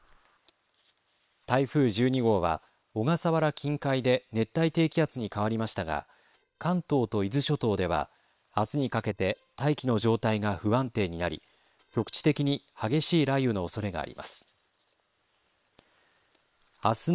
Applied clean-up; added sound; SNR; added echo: neural separator model SepFormer WHAM!.